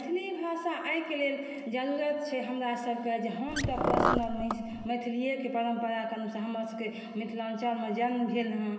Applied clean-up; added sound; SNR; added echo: none; Car; -2 dB; reverberation time 0.4 s.